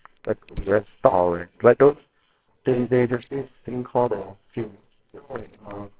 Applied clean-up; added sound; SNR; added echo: neural separator model SepFormer WHAMR!.